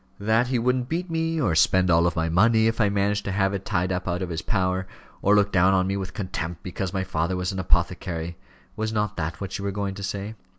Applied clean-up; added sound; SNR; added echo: none; none; none; none.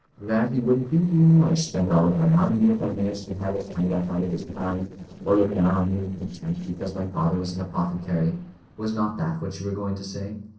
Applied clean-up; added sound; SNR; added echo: neural separator model SepFormer DNS4.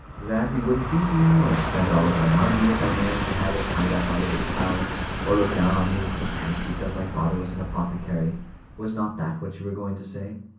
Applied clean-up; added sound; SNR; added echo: none; Train; 5 dB; reverberation time 0.6 s.